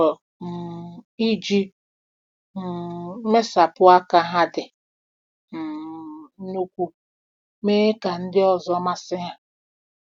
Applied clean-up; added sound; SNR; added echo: none; none; none; none.